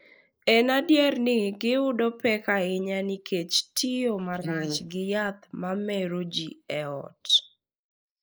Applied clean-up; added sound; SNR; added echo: neural mask model Resemble Enhance denoiser.